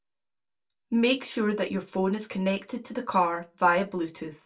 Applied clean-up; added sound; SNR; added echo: none; none; none; reverberation time 0.2 s.